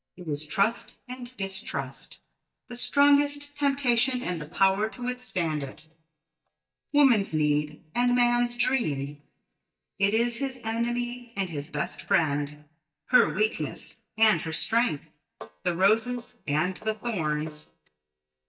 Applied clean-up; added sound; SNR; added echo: neural mask model DeepFilterNet 3.